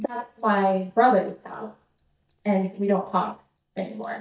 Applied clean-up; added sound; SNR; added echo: neural mask model DeepFilterNet 3.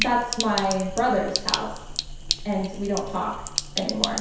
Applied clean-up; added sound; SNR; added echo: none; Sink (filling or washing); 4 dB; reverberation time 0.7 s.